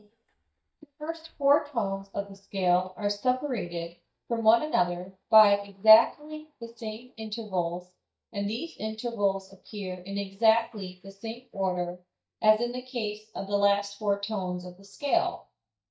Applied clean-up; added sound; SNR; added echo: neural mask model DeepFilterNet 3.